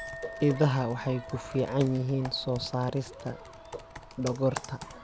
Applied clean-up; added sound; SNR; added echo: none; Chink, clink + Computer keyboard; 14 dB; none.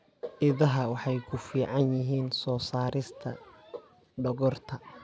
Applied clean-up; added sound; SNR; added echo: none; none; none; none.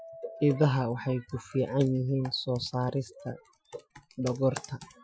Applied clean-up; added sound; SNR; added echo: classical method Wiener filter.